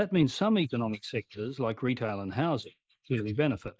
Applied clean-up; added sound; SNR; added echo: neural mask model Resemble Enhance denoiser.